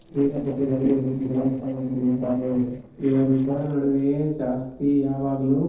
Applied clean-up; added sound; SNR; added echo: neural separator model SepFormer DNS4.